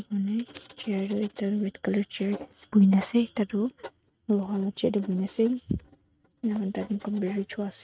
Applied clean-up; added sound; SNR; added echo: neural mask model RNNoise.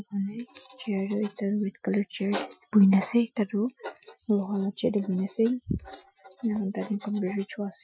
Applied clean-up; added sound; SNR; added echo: classical method Wiener filter.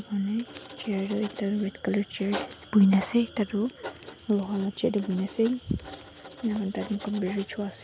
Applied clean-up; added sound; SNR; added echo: none; Writing; 17 dB; none.